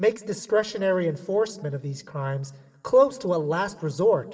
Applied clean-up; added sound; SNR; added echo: none; none; none; reverberation time 1.7 s.